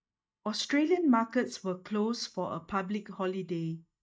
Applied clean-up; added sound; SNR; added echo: neural mask model DeepFilterNet 3.